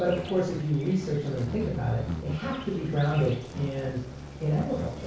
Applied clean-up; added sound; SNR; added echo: none; Insect; 9 dB; reverberation time 0.6 s.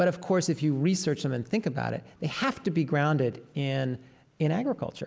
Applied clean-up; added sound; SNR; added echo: none; none; none; none.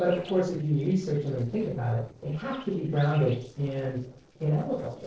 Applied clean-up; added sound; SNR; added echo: neural separator model SepFormer DNS4.